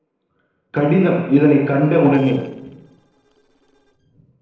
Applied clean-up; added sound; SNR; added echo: neural separator model SepFormer DNS4.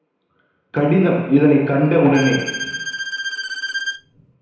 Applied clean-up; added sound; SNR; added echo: none; Bowed string instrument; 8 dB; reverberation time 1.0 s.